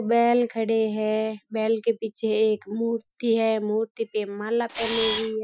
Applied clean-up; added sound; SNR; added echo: classical method Wiener filter.